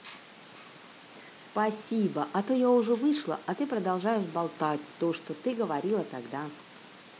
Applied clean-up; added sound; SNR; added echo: none; none; none; none.